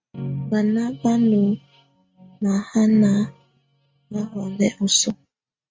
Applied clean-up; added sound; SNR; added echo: neural mask model RNNoise.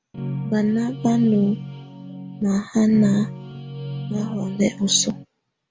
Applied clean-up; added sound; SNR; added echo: none; Guitar; 9 dB; none.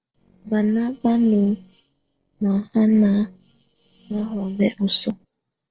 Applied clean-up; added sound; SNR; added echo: neural separator model SepFormer DNS4.